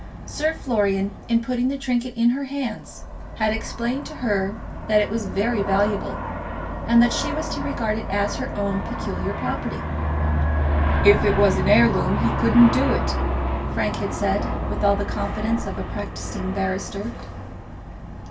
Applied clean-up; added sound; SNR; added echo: none; Aircraft; 3 dB; reverberation time 0.2 s.